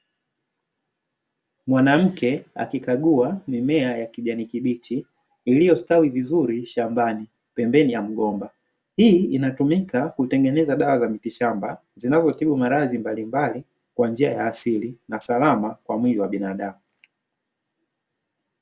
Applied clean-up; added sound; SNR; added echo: none; none; none; none.